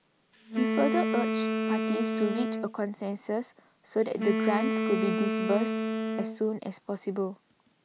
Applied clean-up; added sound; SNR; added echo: none; Wind instrument, woodwind instrument; -1 dB; none.